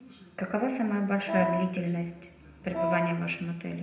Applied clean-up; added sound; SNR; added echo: none; Wind instrument, woodwind instrument; 1 dB; reverberation time 0.8 s.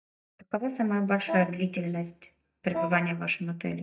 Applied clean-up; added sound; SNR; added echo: neural mask model DeepFilterNet 3.